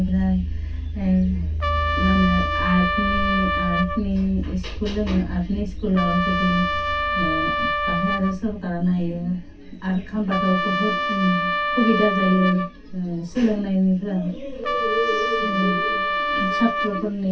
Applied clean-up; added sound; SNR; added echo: none; Trumpet; 3 dB; reverberation time 0.2 s.